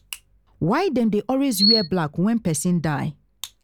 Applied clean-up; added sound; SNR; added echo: none; Chirp, tweet; 3 dB; none.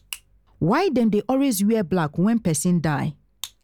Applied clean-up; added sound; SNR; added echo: none; none; none; none.